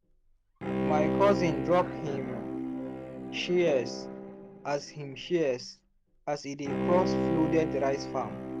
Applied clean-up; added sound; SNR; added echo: none; Bowed string instrument; 3 dB; none.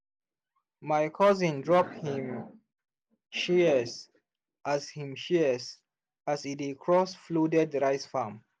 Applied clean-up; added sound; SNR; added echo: none; none; none; none.